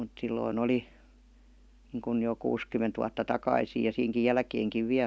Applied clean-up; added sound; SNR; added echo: none; none; none; none.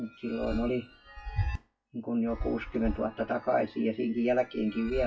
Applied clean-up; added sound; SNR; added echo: classical method WPE with log-MMSE.